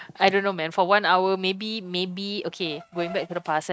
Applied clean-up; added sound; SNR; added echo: neural mask model RNNoise.